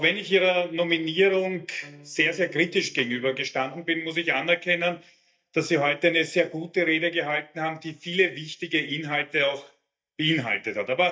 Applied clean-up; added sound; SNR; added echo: neural mask model DeepFilterNet 3.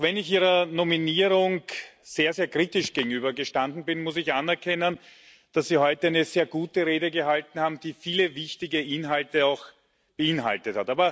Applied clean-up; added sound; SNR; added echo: none; none; none; none.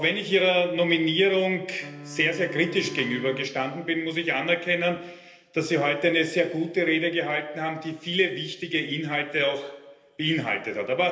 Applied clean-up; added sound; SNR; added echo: none; Wind instrument, woodwind instrument; 16 dB; reverberation time 1.4 s.